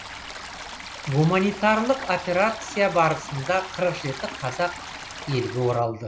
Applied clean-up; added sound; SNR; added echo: none; Stream; 12 dB; none.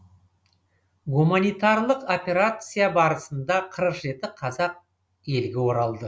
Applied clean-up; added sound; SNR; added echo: none; none; none; none.